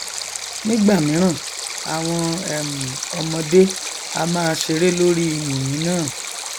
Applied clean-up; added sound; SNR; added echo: none; Stream; 8 dB; none.